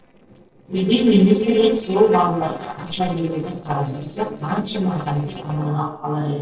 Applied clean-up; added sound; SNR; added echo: neural separator model SepFormer DNS4.